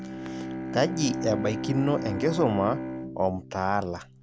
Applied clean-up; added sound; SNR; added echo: none; Bowed string instrument; 6 dB; none.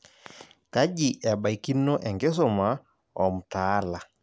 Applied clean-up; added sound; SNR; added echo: none; none; none; none.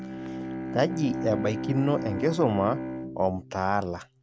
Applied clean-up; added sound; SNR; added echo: neural mask model RNNoise.